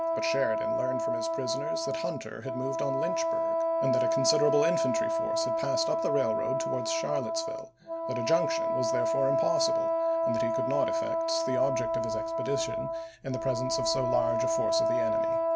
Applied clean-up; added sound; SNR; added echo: none; Wind instrument, woodwind instrument; -5 dB; none.